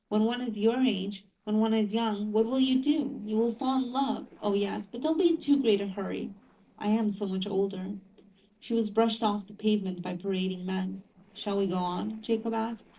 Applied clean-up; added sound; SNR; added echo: neural separator model SepFormer DNS4.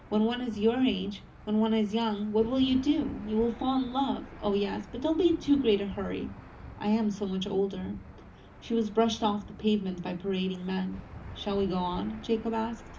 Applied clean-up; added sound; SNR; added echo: none; Engine / Aircraft; 17 dB; reverberation time 0.4 s.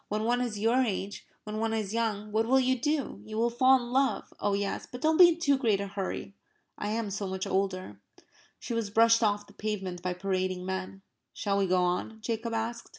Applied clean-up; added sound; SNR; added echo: none; none; none; none.